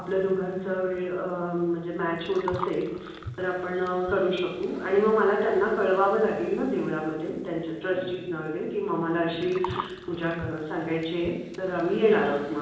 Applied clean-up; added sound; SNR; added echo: none; Gurgling; 17 dB; reverberation time 1.0 s.